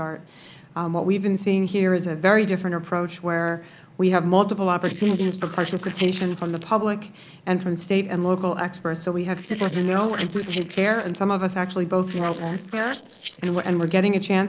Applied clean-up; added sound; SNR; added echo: neural mask model Resemble Enhance denoiser.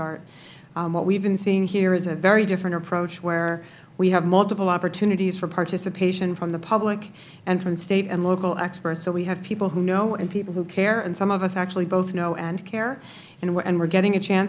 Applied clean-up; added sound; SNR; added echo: none; none; none; none.